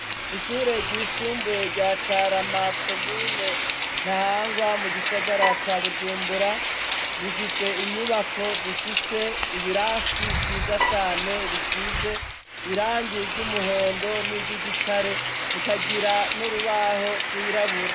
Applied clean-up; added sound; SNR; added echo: none; Bowed string instrument + Rain; -2 dB; none.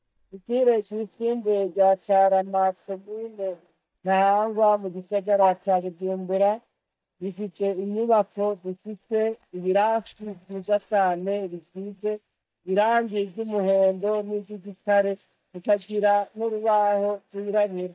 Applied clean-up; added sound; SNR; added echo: neural mask model DeepFilterNet 3.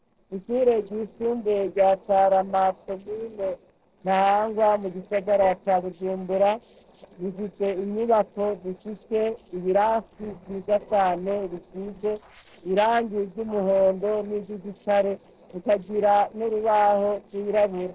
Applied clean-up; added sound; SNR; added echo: neural separator model SepFormer DNS4.